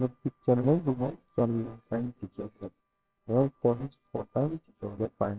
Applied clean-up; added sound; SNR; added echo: neural separator model SepFormer WHAMR!.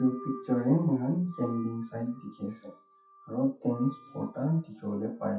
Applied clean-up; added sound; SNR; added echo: classical method WPE with log-MMSE.